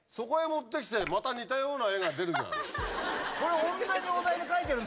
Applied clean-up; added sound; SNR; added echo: none; Drip / Water; 10 dB; none.